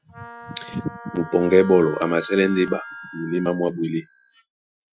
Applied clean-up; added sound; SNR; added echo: classical method Wiener filter.